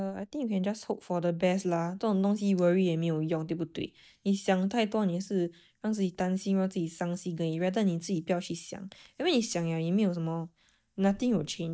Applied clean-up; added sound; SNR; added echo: neural mask model DeepFilterNet 3.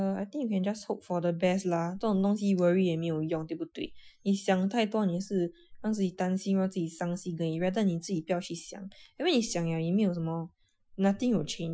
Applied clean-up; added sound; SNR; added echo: classical method Wiener filter.